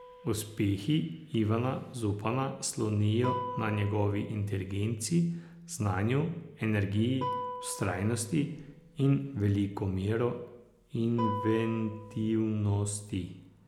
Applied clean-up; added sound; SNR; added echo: none; Guitar; 13 dB; none.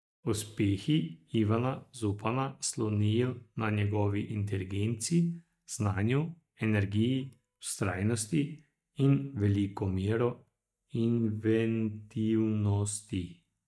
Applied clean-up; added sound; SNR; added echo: neural mask model DeepFilterNet 3.